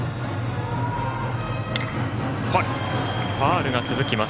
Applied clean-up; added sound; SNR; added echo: none; none; none; none.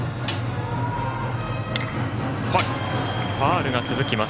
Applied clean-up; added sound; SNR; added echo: none; Snare drum; 17 dB; none.